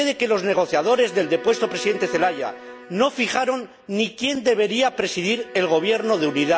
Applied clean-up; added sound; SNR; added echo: none; Bowed string instrument; 16 dB; none.